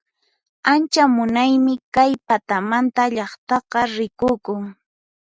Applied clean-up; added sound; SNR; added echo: none; none; none; none.